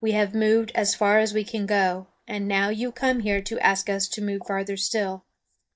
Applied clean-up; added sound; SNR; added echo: neural mask model DeepFilterNet 3.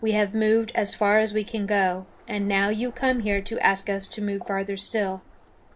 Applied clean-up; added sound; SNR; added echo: none; Waves, surf; 19 dB; reverberation time 0.3 s.